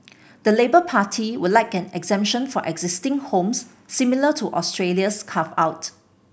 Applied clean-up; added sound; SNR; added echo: none; none; none; none.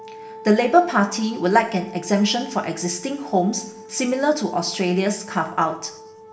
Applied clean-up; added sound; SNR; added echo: none; Wind instrument, woodwind instrument; 17 dB; reverberation time 0.6 s.